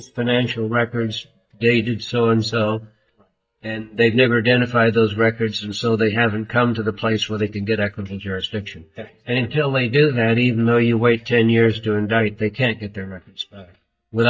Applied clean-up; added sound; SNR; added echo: neural mask model DeepFilterNet 3.